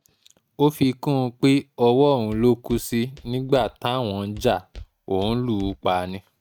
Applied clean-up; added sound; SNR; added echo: neural mask model RNNoise.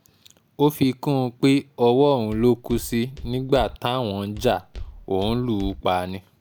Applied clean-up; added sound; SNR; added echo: none; Walk, footsteps; 14 dB; none.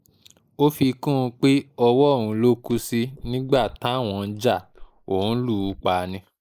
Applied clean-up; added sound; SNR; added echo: neural mask model Resemble Enhance denoiser.